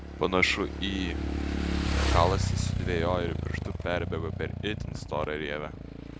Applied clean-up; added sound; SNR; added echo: none; Motorcycle / Engine; -1 dB; none.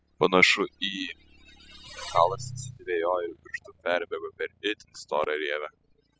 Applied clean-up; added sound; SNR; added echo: classical method spectral subtraction.